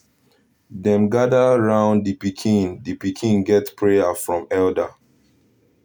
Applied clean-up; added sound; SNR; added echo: none; none; none; none.